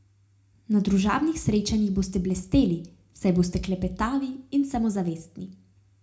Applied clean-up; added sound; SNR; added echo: none; none; none; reverberation time 0.3 s.